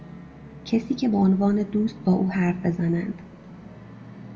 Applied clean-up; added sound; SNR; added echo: none; Musical instrument; 17 dB; reverberation time 0.9 s.